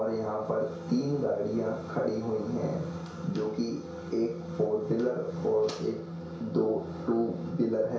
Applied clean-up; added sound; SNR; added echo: none; none; none; reverberation time 0.6 s.